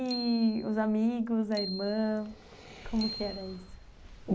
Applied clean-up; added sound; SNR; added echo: none; Bicycle bell; 13 dB; none.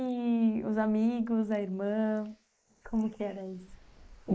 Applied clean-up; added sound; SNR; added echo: neural mask model Resemble Enhance denoiser.